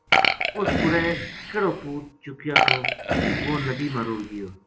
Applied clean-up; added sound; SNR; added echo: none; Burping, eructation; -4 dB; none.